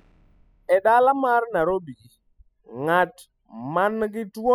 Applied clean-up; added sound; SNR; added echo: classical method spectral subtraction.